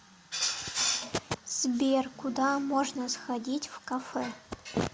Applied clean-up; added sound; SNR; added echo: none; Acoustic guitar / Strum; 20 dB; none.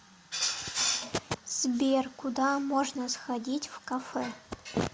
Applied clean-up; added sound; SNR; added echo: none; none; none; none.